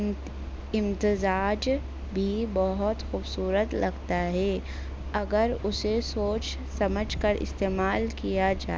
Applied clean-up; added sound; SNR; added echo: none; Musical instrument; 9 dB; none.